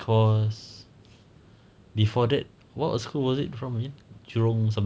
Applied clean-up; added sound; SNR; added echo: none; none; none; none.